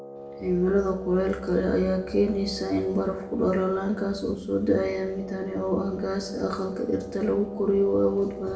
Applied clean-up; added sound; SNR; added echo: none; Wind instrument, woodwind instrument; 15 dB; reverberation time 0.7 s.